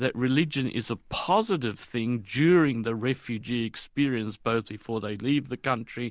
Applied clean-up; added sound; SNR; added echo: none; none; none; none.